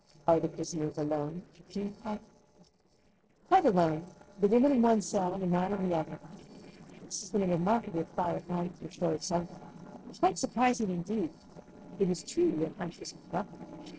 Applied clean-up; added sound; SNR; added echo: neural separator model SepFormer DNS4.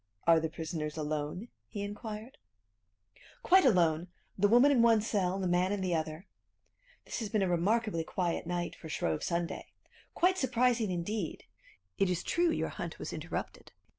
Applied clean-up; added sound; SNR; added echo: none; none; none; none.